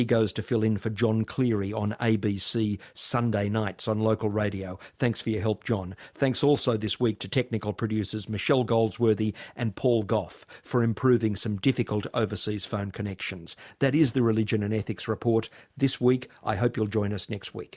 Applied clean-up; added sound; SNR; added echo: none; none; none; none.